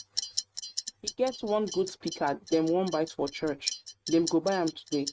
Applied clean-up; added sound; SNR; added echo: neural mask model RNNoise.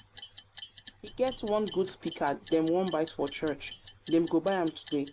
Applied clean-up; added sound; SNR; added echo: none; Clock; 4 dB; none.